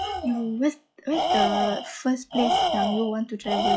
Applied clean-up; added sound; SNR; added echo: classical method log-MMSE.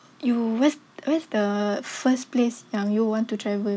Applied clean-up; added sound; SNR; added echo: none; none; none; none.